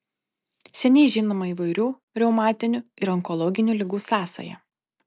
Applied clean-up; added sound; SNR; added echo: none; none; none; none.